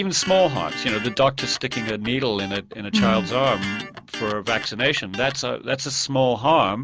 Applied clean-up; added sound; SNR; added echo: none; Electric guitar; 11 dB; none.